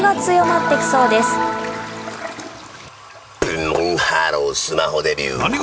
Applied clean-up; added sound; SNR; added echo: none; Toilet flush; 13 dB; none.